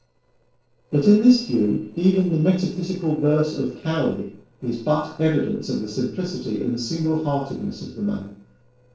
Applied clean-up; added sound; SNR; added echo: neural separator model SepFormer DNS4.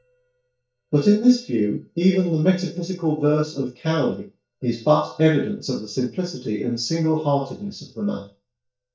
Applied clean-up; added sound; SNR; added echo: neural mask model DeepFilterNet 3.